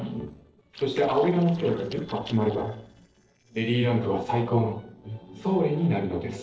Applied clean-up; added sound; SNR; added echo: neural separator model SepFormer DNS4.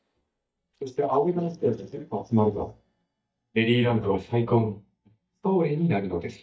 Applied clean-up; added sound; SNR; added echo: neural mask model DeepFilterNet 3.